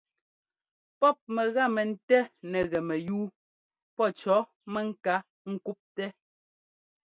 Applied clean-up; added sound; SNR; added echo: none; none; none; none.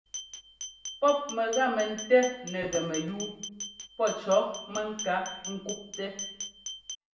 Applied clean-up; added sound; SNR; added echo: none; Glass; 11 dB; reverberation time 0.8 s.